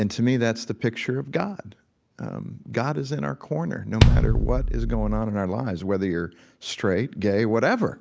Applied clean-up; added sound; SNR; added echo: none; Bass drum; -4 dB; none.